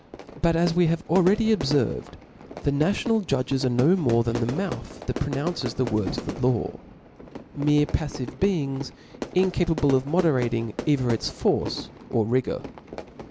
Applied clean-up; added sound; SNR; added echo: none; Fire / Fireworks; 11 dB; none.